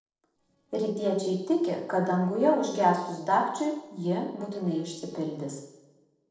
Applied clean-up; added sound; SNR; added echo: neural separator model SepFormer DNS4.